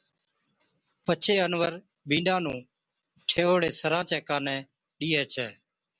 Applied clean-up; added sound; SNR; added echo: none; none; none; none.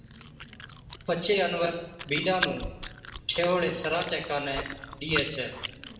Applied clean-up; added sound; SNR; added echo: none; Chewing, mastication; 5 dB; reverberation time 0.9 s.